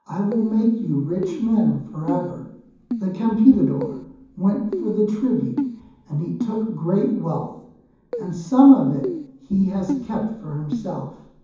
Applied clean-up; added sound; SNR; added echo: none; Keyboard (musical); 10 dB; reverberation time 1.2 s.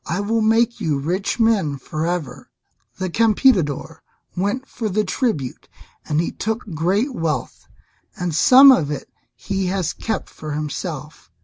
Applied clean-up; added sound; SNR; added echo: none; none; none; none.